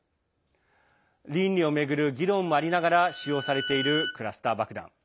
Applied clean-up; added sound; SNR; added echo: none; Bowed string instrument; 9 dB; none.